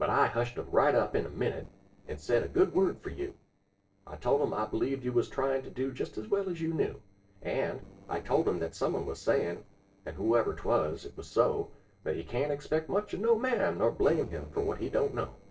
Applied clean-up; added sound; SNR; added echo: neural separator model SepFormer DNS4.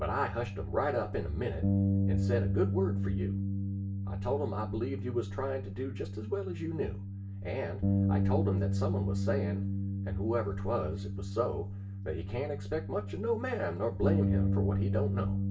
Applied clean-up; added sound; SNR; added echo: none; Bass guitar; -3 dB; reverberation time 0.2 s.